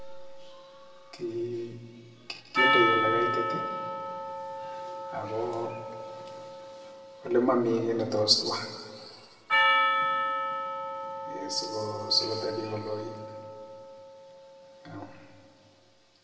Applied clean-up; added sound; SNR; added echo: none; Percussion; -1 dB; reverberation time 2.0 s.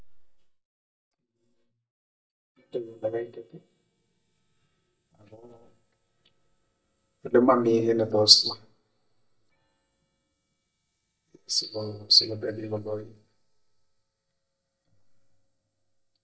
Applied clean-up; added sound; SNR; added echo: neural mask model DeepFilterNet 3.